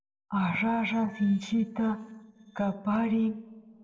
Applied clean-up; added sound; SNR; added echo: neural separator model SepFormer DNS4.